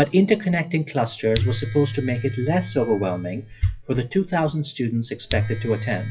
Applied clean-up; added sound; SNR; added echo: classical method WPE with log-MMSE.